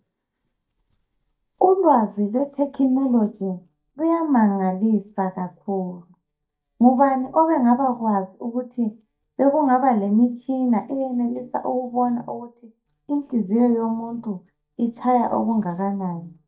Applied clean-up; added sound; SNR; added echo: neural mask model DeepFilterNet 3.